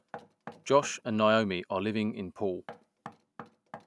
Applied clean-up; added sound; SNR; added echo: none; Knock; 19 dB; none.